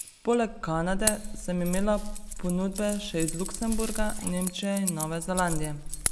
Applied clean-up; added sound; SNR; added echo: none; Dog + Keys jangling; 0 dB; none.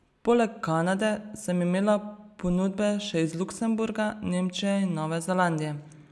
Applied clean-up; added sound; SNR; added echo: none; none; none; none.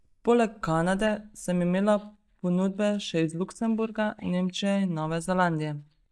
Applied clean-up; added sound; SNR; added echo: neural mask model DeepFilterNet 3.